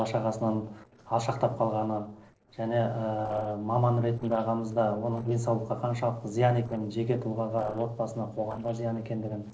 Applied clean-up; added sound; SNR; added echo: neural separator model SepFormer DNS4.